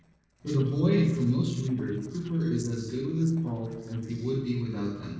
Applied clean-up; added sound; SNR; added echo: neural separator model SepFormer DNS4.